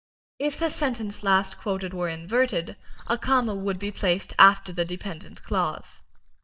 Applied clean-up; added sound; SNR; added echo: neural mask model DeepFilterNet 3.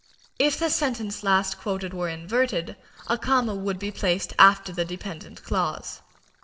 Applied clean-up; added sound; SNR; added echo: neural separator model SepFormer DNS4.